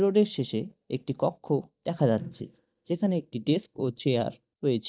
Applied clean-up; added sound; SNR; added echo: neural mask model DeepFilterNet 3.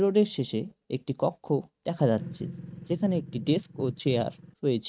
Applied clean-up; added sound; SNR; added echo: neural mask model RNNoise.